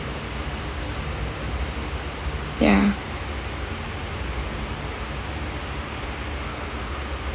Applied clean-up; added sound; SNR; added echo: none; none; none; none.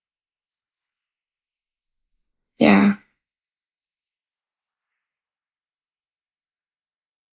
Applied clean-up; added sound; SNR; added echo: neural mask model Resemble Enhance denoiser.